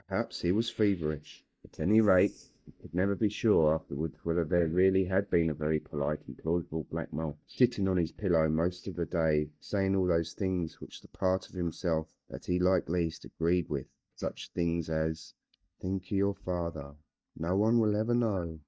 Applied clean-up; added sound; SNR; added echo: neural mask model DeepFilterNet 3.